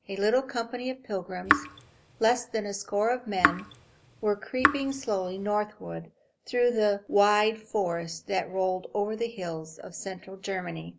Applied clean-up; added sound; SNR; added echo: none; Raindrop / Drip; 1 dB; none.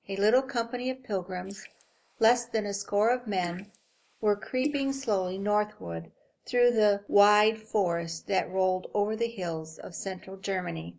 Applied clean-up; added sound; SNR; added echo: neural mask model Resemble Enhance denoiser.